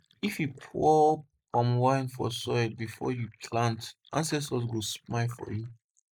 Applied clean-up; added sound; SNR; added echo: neural mask model Resemble Enhance denoiser.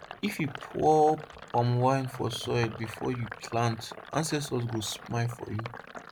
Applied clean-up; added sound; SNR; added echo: none; Sink (filling or washing); 15 dB; none.